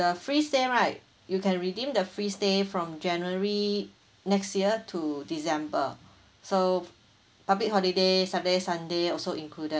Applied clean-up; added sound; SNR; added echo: none; none; none; none.